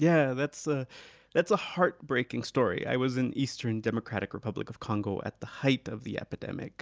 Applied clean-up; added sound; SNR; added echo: none; none; none; none.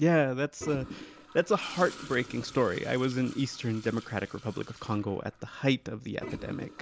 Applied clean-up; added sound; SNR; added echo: none; Toilet flush; 16 dB; none.